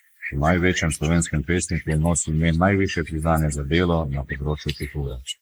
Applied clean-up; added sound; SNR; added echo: neural mask model Resemble Enhance denoiser.